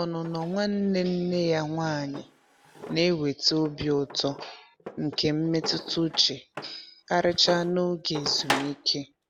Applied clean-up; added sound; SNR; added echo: none; Drawer open or close; 13 dB; none.